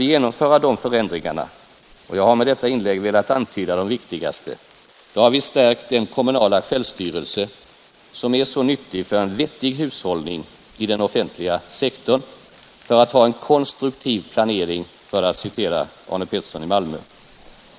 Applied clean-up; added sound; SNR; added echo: neural mask model Resemble Enhance denoiser.